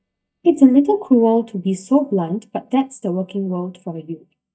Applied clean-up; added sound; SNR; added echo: neural mask model DeepFilterNet 3.